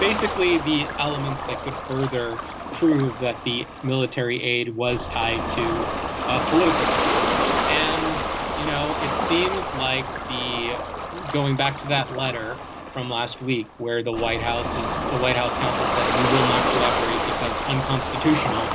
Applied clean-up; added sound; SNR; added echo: none; Ocean; 1 dB; none.